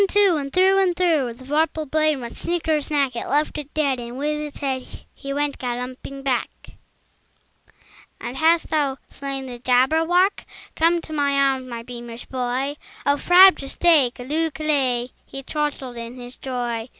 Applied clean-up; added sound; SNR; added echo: none; none; none; none.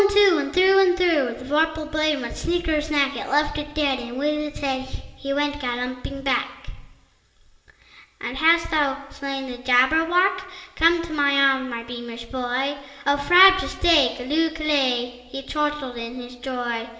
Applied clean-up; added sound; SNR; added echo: none; none; none; reverberation time 1.5 s.